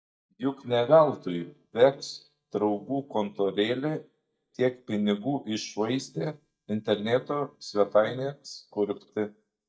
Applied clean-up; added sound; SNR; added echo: neural mask model DeepFilterNet 3.